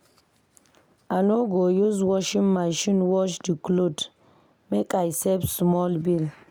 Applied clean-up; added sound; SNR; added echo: none; none; none; none.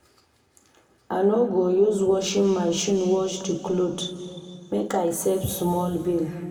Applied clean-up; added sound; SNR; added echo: none; none; none; reverberation time 2.2 s.